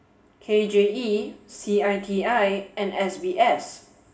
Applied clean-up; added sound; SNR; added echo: none; none; none; reverberation time 0.7 s.